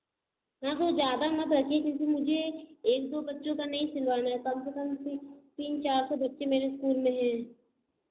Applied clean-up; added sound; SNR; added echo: none; none; none; none.